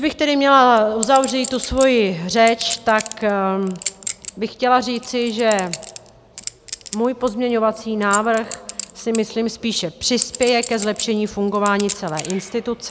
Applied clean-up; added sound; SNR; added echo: none; Chink, clink; 13 dB; none.